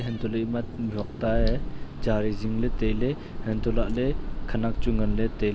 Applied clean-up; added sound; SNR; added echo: none; Keys jangling; 0 dB; none.